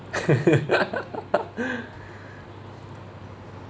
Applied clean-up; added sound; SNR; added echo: none; none; none; none.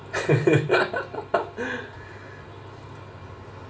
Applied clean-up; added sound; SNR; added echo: none; none; none; reverberation time 0.2 s.